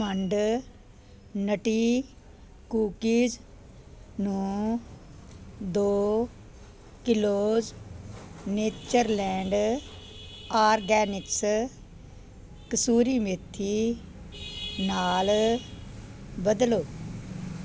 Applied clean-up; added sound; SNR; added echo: none; none; none; none.